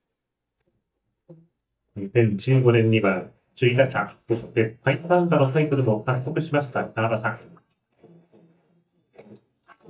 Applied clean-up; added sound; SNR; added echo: neural mask model DeepFilterNet 3.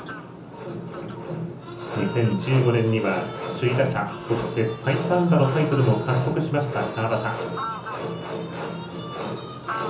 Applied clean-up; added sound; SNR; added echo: none; Fowl; 15 dB; reverberation time 0.7 s.